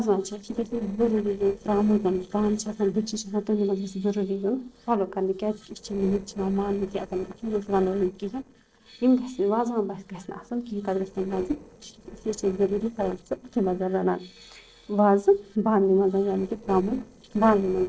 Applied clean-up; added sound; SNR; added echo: neural separator model SepFormer DNS4.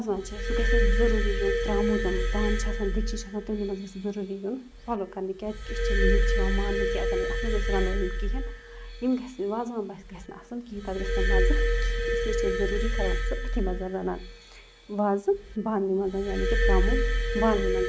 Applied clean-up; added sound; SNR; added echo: none; Glass; -4 dB; none.